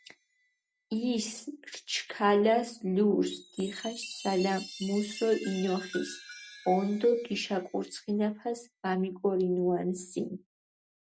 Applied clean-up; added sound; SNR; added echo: none; Chime; 19 dB; none.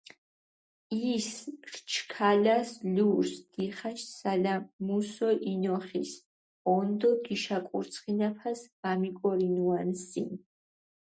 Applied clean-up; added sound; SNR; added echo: none; none; none; none.